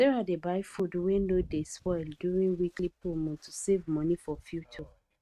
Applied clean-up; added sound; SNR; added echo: neural mask model RNNoise.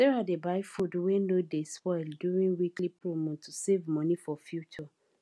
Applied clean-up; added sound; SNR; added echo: none; none; none; none.